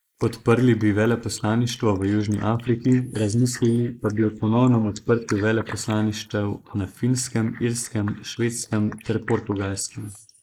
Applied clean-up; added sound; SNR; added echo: neural mask model Resemble Enhance denoiser.